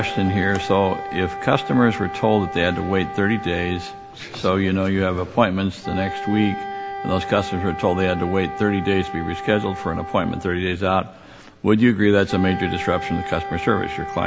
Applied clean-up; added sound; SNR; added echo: none; Wind instrument, woodwind instrument; 10 dB; none.